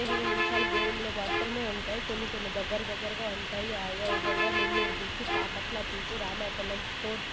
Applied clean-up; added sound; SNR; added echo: none; Bus; -5 dB; none.